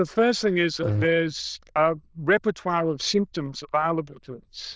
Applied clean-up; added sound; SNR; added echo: neural diffusion model UNIVERSE++.